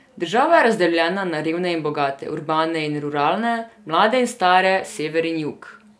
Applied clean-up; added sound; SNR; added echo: none; none; none; none.